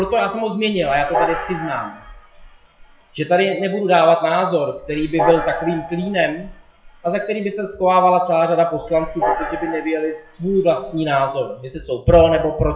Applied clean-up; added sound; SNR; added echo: classical method WPE with log-MMSE.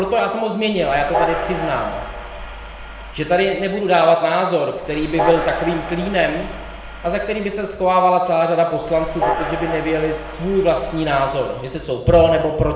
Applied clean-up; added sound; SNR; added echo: none; Train; 9 dB; reverberation time 1.0 s.